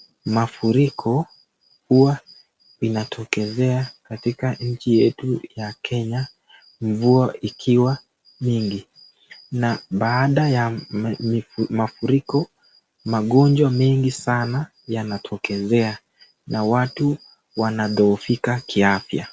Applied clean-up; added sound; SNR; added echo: none; none; none; none.